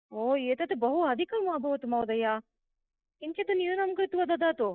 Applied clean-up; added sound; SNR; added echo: neural mask model DeepFilterNet 3.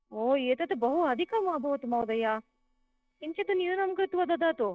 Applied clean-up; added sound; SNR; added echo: neural separator model SepFormer DNS4.